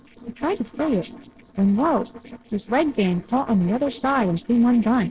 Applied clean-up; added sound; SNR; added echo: neural separator model SepFormer DNS4.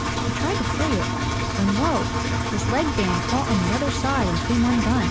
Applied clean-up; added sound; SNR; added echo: none; Engine; -1 dB; none.